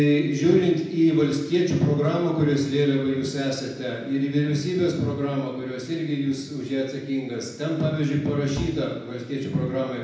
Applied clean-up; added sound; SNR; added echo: none; Bowed string instrument; 13 dB; reverberation time 0.9 s.